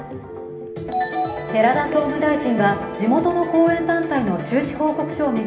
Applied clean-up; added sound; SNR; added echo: none; Telephone; 14 dB; reverberation time 1.0 s.